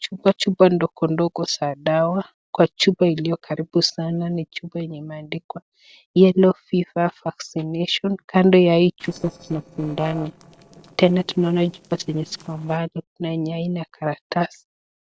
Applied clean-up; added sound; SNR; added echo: neural separator model SepFormer DNS4.